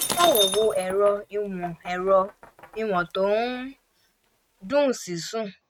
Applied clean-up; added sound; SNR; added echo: neural mask model RNNoise.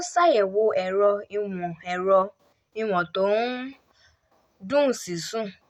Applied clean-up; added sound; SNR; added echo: none; none; none; none.